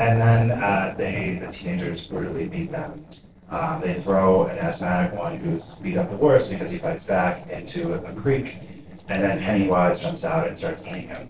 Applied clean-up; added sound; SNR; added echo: neural separator model SepFormer DNS4.